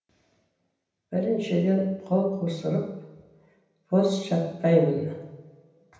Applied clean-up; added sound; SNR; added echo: none; none; none; reverberation time 0.9 s.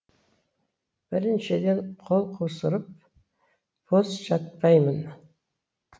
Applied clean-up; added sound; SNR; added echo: none; none; none; none.